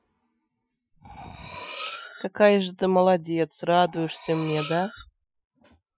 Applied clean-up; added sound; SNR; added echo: classical method Wiener filter.